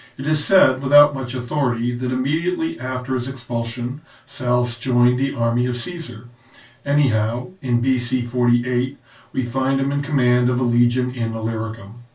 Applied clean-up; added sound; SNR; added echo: none; none; none; reverberation time 0.1 s.